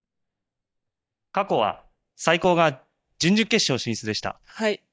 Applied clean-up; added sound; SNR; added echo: neural mask model DeepFilterNet 3.